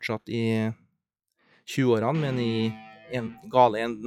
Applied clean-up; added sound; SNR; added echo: classical method log-MMSE.